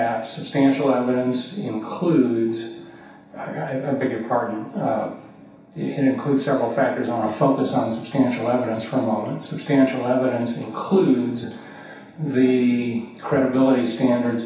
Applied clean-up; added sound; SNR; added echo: none; none; none; reverberation time 0.7 s.